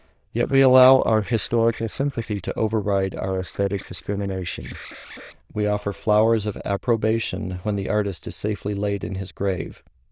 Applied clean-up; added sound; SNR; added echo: neural diffusion model UNIVERSE++.